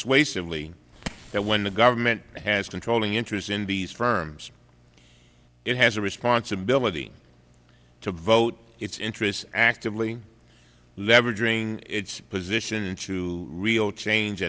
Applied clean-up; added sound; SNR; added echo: none; Fire; 18 dB; none.